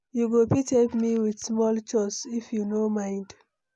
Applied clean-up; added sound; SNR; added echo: none; none; none; none.